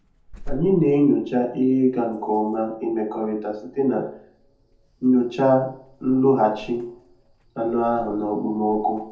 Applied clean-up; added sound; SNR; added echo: none; Alarm / Insect; 18 dB; reverberation time 0.5 s.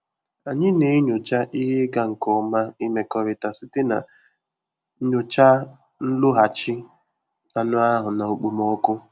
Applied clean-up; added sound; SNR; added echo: none; none; none; none.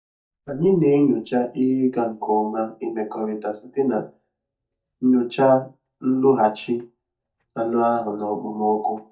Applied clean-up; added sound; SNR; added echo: neural mask model DeepFilterNet 3.